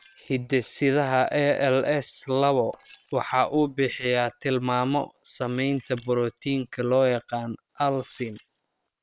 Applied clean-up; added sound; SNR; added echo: neural separator model SepFormer WHAM!.